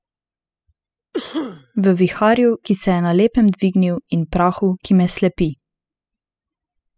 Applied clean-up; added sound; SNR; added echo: classical method spectral subtraction.